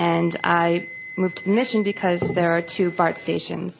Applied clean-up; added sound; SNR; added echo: none; Wind instrument, woodwind instrument; 17 dB; none.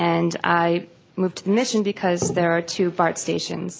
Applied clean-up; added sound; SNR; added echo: none; none; none; none.